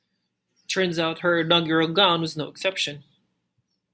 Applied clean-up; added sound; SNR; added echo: none; none; none; none.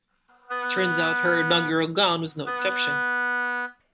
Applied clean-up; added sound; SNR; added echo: none; Wind instrument, woodwind instrument; 1 dB; none.